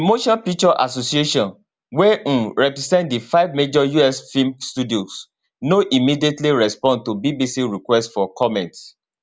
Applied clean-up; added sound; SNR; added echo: none; none; none; none.